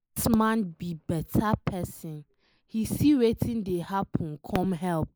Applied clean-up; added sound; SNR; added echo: neural mask model Resemble Enhance denoiser.